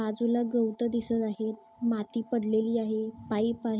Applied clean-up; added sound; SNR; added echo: none; none; none; none.